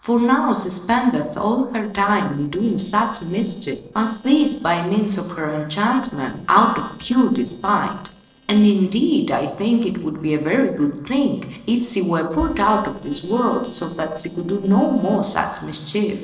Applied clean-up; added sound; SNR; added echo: neural separator model SepFormer DNS4.